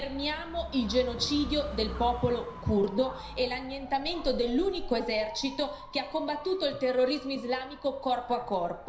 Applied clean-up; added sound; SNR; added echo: none; Motorcycle / Dog; 12 dB; reverberation time 0.5 s.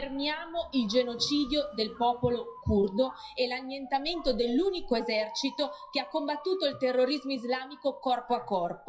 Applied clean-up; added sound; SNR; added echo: classical method WPE with log-MMSE.